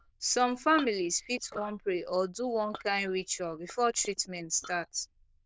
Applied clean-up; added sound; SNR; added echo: neural diffusion model UNIVERSE++.